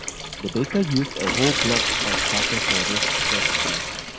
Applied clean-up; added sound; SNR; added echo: none; Trickle, dribble / Sink (filling or washing) / Water tap, faucet; -4 dB; none.